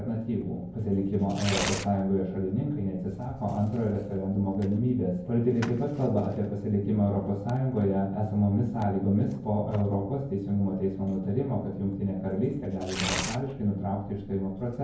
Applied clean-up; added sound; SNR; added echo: none; Tearing; 14 dB; reverberation time 0.9 s.